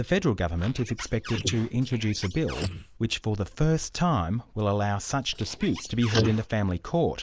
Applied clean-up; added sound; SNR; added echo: neural mask model Resemble Enhance denoiser.